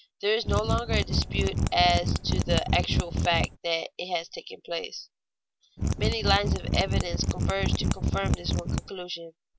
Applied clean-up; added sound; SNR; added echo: none; Mechanisms; -3 dB; none.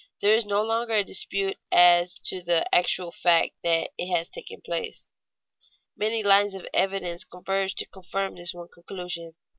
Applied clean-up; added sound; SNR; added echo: none; none; none; none.